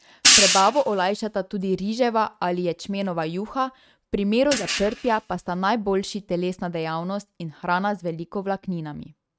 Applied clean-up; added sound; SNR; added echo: neural mask model RNNoise.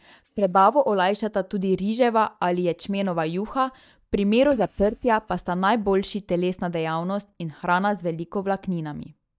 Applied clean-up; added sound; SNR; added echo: neural mask model DeepFilterNet 3.